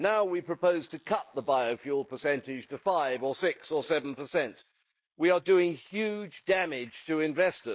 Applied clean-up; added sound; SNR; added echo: neural mask model Resemble Enhance denoiser.